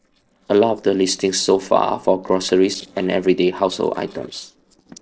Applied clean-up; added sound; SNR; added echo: neural separator model SepFormer DNS4.